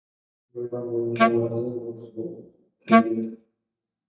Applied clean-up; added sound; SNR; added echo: neural mask model DeepFilterNet 3.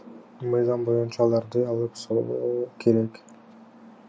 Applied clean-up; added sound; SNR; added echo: none; none; none; none.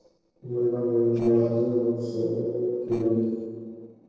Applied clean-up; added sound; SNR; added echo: neural separator model SepFormer DNS4.